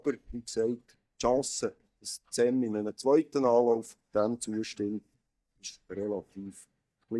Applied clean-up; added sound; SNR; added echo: neural mask model DeepFilterNet 3.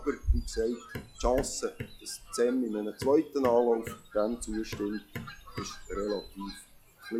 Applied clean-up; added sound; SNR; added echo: classical method log-MMSE.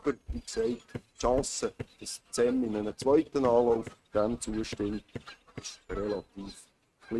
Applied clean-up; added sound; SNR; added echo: neural mask model RNNoise.